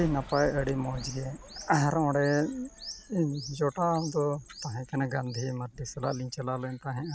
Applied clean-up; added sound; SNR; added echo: none; Thunder; 18 dB; none.